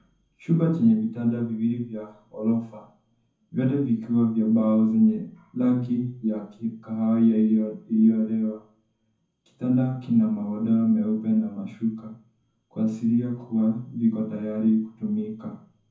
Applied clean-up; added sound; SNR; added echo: none; none; none; reverberation time 0.7 s.